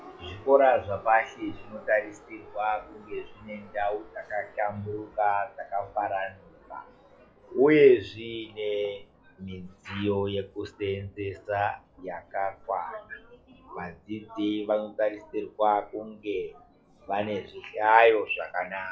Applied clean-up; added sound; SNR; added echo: classical method log-MMSE.